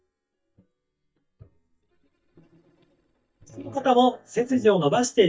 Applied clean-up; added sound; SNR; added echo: neural mask model DeepFilterNet 3.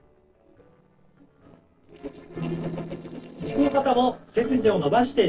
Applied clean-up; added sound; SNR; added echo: neural separator model SepFormer DNS4.